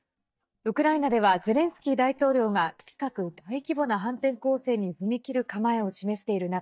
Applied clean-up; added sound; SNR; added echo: neural mask model DeepFilterNet 3.